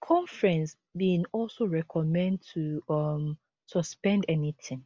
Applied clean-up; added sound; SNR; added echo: none; none; none; none.